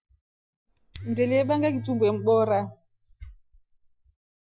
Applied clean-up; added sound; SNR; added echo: classical method Wiener filter.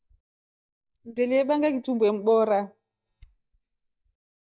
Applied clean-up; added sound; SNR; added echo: neural mask model DeepFilterNet 3.